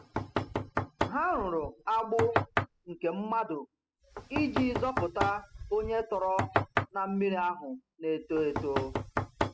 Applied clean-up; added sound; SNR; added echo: classical method spectral subtraction.